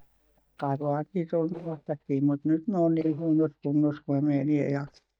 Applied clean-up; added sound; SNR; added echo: neural mask model DeepFilterNet 3.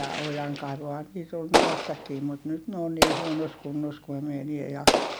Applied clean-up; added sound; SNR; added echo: none; Explosion; -3 dB; none.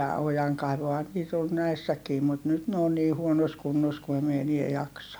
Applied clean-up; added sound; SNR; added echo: none; none; none; none.